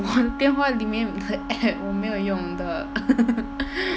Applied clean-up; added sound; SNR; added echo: none; Wind instrument, woodwind instrument; 10 dB; none.